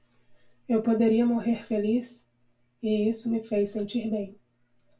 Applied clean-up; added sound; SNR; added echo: none; none; none; reverberation time 0.1 s.